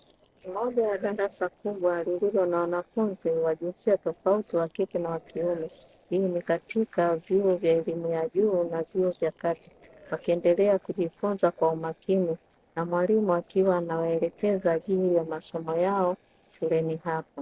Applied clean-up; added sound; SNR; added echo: neural separator model SepFormer DNS4.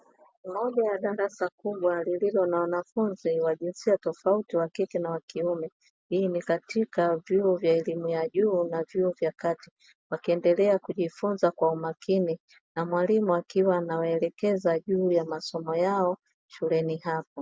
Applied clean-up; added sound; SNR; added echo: none; none; none; none.